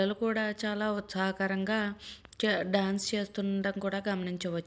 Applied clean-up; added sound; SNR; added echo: none; none; none; none.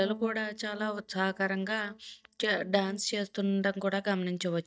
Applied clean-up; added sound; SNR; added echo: neural mask model DeepFilterNet 3.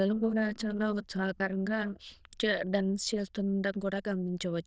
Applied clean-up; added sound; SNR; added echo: neural diffusion model UNIVERSE++.